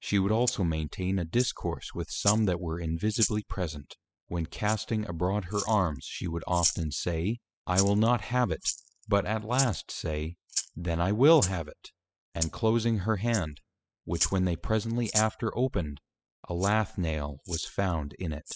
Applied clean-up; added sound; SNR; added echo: classical method spectral subtraction.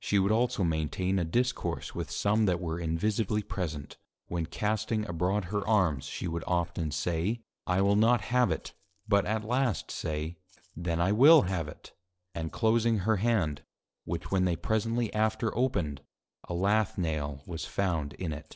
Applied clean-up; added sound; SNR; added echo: neural separator model SepFormer DNS4.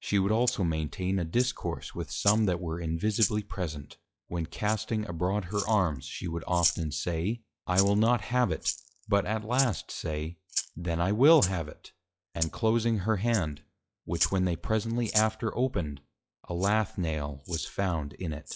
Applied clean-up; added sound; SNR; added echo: classical method log-MMSE.